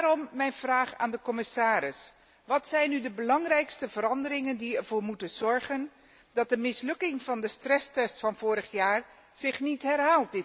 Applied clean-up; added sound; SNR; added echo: none; none; none; none.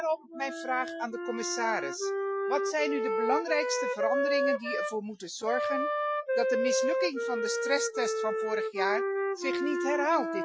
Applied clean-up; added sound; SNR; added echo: classical method Wiener filter.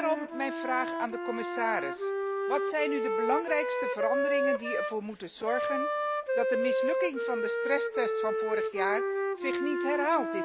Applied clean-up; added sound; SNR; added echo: none; Wind instrument, woodwind instrument; -2 dB; none.